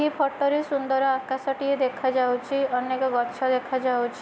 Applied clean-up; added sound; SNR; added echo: none; none; none; none.